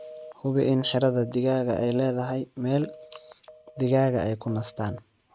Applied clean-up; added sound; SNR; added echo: neural mask model RNNoise.